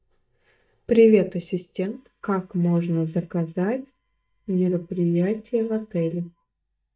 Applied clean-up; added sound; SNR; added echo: neural mask model DeepFilterNet 3.